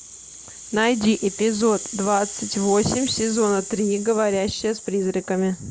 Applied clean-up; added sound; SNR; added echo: none; Rattle (instrument); 11 dB; none.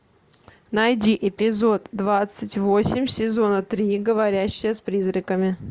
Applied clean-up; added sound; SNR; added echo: none; none; none; none.